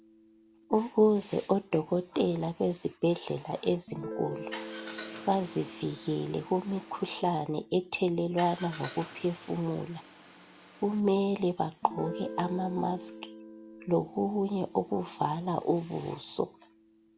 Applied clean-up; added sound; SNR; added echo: none; Car + Guitar; 15 dB; none.